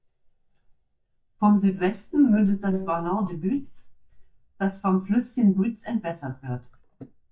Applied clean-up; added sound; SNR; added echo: neural mask model DeepFilterNet 3.